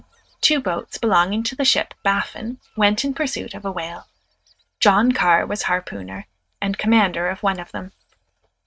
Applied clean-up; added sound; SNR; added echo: neural mask model RNNoise.